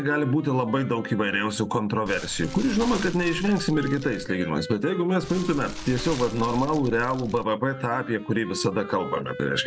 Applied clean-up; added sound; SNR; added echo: none; Fire + Wind instrument, woodwind instrument; 12 dB; none.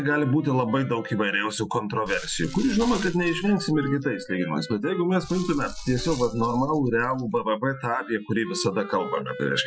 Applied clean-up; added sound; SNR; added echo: classical method Wiener filter.